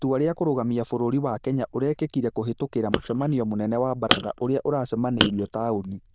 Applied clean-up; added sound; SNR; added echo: neural diffusion model UNIVERSE++.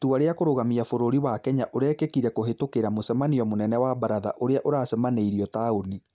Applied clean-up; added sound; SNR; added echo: none; none; none; none.